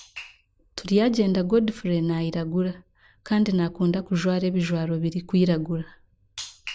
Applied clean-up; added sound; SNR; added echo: none; none; none; none.